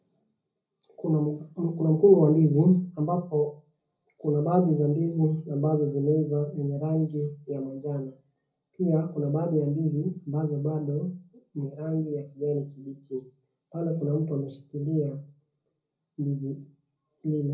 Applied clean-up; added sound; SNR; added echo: none; none; none; reverberation time 0.4 s.